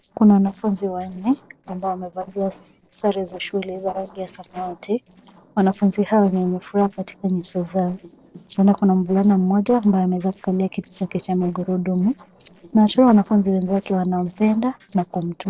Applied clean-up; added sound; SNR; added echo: neural separator model SepFormer DNS4.